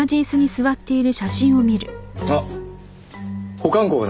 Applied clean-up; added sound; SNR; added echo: none; none; none; none.